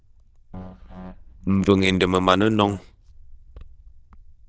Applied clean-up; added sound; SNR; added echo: neural diffusion model UNIVERSE++.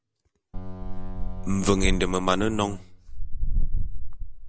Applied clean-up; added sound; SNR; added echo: none; Boat, Water vehicle; -5 dB; none.